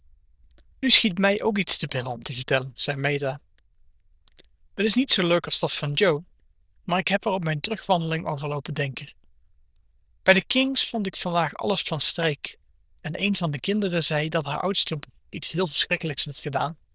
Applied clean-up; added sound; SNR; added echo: neural diffusion model UNIVERSE++.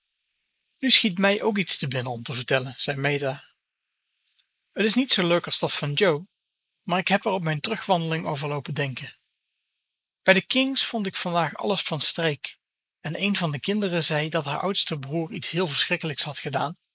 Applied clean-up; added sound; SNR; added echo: neural mask model Resemble Enhance denoiser.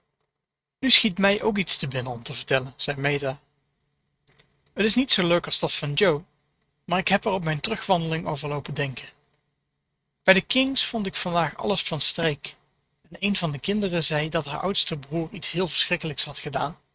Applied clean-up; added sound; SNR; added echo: neural mask model RNNoise.